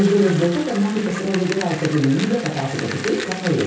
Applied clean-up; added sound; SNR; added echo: none; Bicycle; 12 dB; reverberation time 0.6 s.